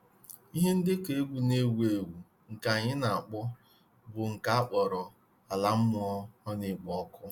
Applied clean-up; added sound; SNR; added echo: none; none; none; none.